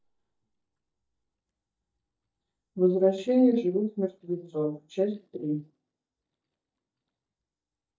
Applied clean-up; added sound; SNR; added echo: neural mask model DeepFilterNet 3.